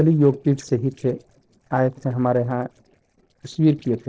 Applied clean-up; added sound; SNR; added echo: neural separator model SepFormer DNS4.